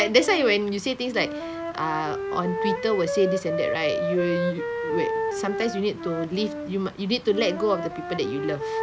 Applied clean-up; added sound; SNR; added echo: none; Wind instrument, woodwind instrument; 4 dB; none.